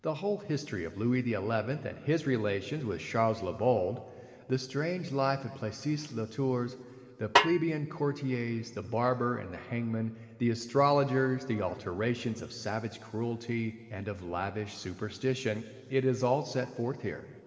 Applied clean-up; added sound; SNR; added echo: none; Snare drum; -2 dB; reverberation time 2.5 s.